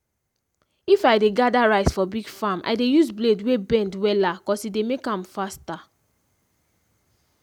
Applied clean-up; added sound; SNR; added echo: none; none; none; none.